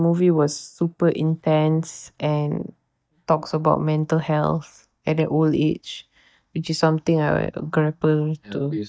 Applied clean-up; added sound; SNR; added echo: neural mask model DeepFilterNet 3.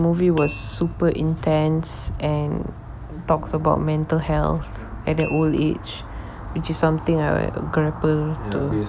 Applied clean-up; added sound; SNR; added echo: none; Tap; 15 dB; none.